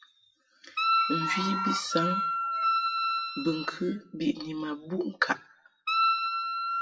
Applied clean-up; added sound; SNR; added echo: classical method WPE with log-MMSE.